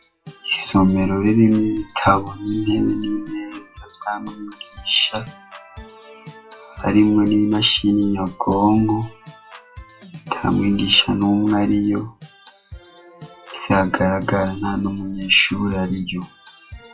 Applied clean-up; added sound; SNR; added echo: classical method WPE with log-MMSE.